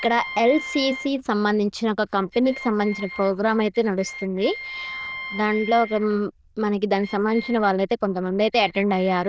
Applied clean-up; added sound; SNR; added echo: neural diffusion model UNIVERSE++.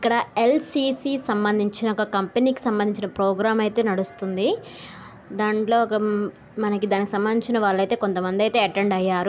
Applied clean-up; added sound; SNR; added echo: none; none; none; none.